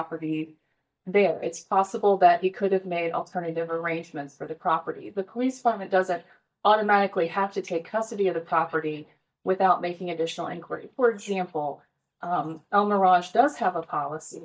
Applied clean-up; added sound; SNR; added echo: neural mask model DeepFilterNet 3.